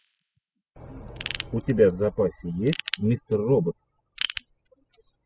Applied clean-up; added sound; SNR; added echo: classical method spectral subtraction.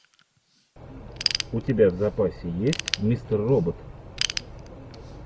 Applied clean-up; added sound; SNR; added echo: none; Ratchet, pawl / Tools; 8 dB; none.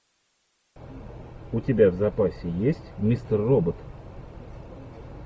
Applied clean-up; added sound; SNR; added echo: none; none; none; none.